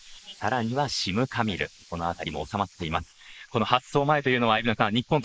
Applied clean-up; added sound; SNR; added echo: neural mask model Resemble Enhance denoiser.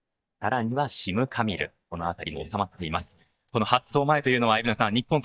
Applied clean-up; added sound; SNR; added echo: neural mask model DeepFilterNet 3.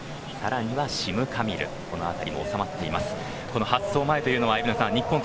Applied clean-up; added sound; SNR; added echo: none; Stream; 16 dB; none.